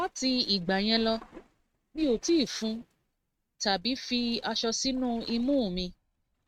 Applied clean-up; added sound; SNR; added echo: neural mask model RNNoise.